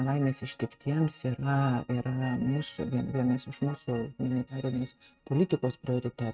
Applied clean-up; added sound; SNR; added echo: neural mask model RNNoise.